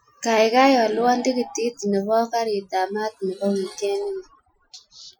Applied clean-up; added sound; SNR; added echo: classical method Wiener filter.